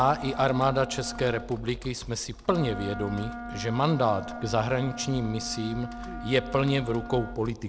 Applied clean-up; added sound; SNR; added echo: none; Computer keyboard + Wind instrument, woodwind instrument; 11 dB; none.